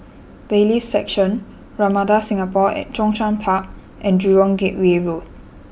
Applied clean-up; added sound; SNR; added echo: none; none; none; none.